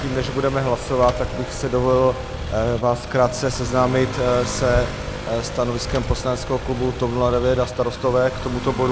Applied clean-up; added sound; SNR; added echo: none; Motorcycle / Accelerating, revving, vroom; 7 dB; none.